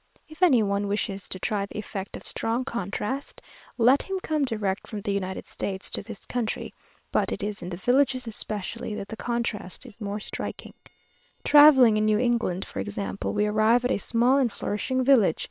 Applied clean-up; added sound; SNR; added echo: neural separator model SepFormer WHAM!.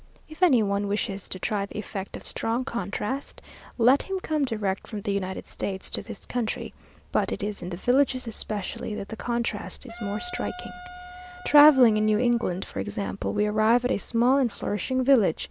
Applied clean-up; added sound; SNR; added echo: none; Wind instrument, woodwind instrument; 16 dB; none.